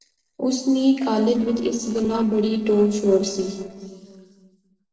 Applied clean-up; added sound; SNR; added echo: neural separator model SepFormer DNS4.